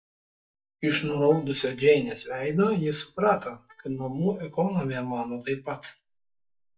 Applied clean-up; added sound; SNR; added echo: neural mask model DeepFilterNet 3.